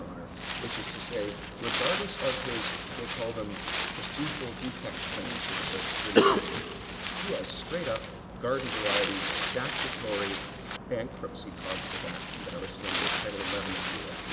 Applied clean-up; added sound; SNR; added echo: none; Wind; -1 dB; none.